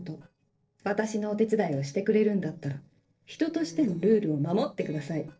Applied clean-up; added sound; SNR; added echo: neural separator model SepFormer DNS4.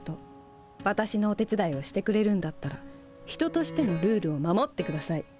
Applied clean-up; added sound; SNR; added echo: none; none; none; none.